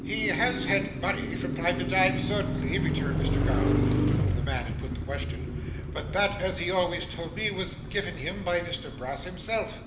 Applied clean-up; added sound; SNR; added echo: none; Car passing by; -1 dB; reverberation time 1.1 s.